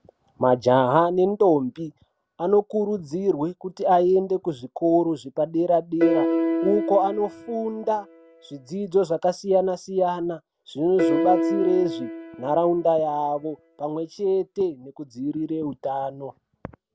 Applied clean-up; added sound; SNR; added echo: none; Piano; 4 dB; none.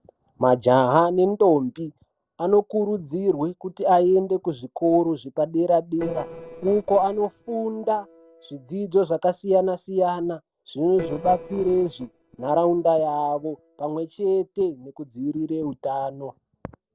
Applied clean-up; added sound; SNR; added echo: neural separator model SepFormer DNS4.